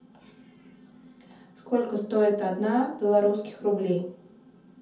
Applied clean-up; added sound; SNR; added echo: none; none; none; reverberation time 0.5 s.